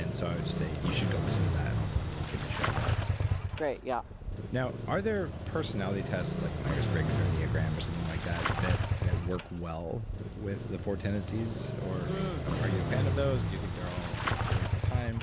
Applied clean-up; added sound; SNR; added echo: none; Engine starting / Motorcycle; -4 dB; none.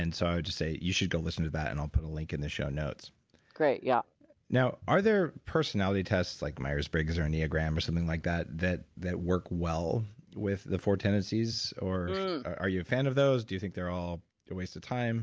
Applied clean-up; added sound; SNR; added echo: none; none; none; none.